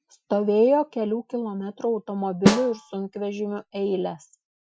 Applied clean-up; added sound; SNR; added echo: classical method Wiener filter.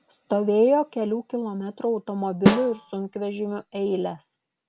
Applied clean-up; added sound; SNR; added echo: none; Snare drum; 0 dB; none.